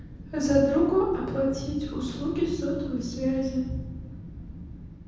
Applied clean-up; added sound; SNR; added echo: none; Wind; 11 dB; reverberation time 1.1 s.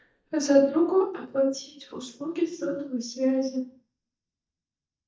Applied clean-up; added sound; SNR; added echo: neural mask model DeepFilterNet 3.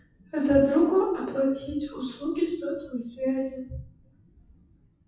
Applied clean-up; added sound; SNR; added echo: classical method WPE with log-MMSE.